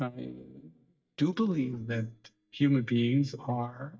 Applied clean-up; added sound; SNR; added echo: neural mask model DeepFilterNet 3.